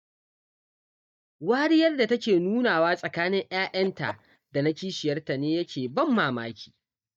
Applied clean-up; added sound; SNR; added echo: neural mask model DeepFilterNet 3.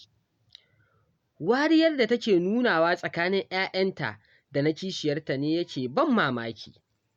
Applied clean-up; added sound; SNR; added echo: none; none; none; none.